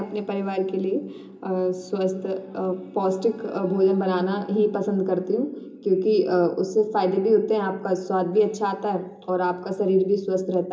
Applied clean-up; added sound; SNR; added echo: none; none; none; reverberation time 0.2 s.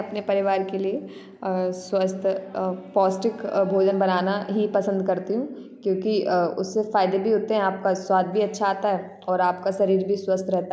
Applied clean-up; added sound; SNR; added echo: none; none; none; none.